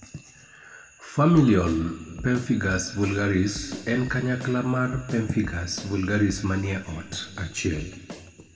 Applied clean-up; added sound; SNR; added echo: none; Drum kit; 18 dB; reverberation time 1.8 s.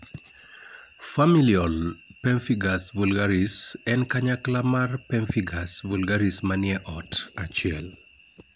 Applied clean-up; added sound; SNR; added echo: none; none; none; none.